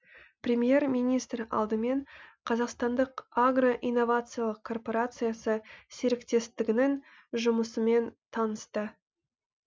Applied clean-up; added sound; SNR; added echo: none; none; none; none.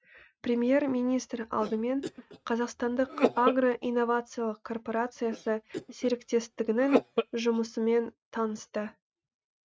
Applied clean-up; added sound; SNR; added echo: neural mask model RNNoise.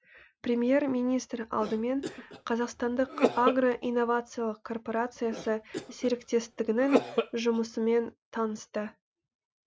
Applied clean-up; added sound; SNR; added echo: none; Cough; 4 dB; none.